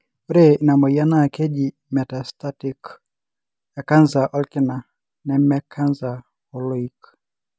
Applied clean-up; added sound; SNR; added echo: none; none; none; none.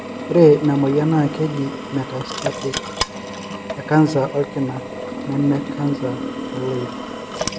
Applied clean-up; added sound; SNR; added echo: none; Drill; 8 dB; reverberation time 0.8 s.